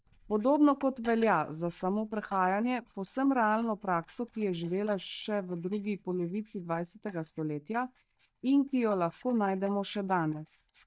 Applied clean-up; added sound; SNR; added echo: neural mask model DeepFilterNet 3.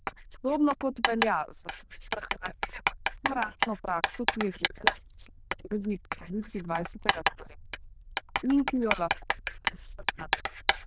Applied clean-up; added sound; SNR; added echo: neural diffusion model UNIVERSE++.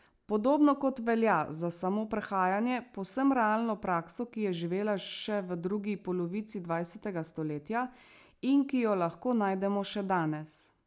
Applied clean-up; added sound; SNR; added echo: none; none; none; none.